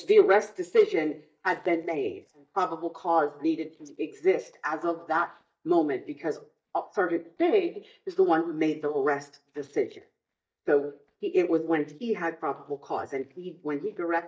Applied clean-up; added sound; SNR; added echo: neural mask model DeepFilterNet 3.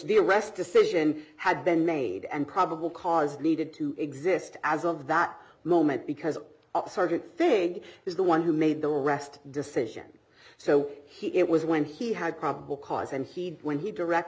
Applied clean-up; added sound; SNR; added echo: none; none; none; none.